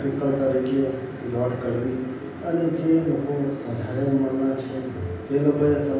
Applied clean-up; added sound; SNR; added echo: none; Bird vocalization, bird call, bird song; 19 dB; reverberation time 0.9 s.